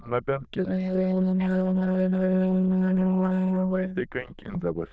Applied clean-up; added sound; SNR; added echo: neural diffusion model UNIVERSE++.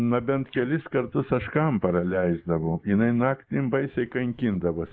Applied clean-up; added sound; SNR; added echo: neural mask model Resemble Enhance denoiser.